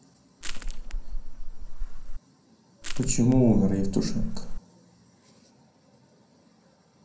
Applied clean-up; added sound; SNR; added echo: none; Crushing; -2 dB; reverberation time 0.6 s.